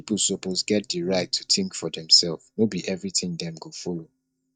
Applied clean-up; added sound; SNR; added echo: neural mask model DeepFilterNet 3.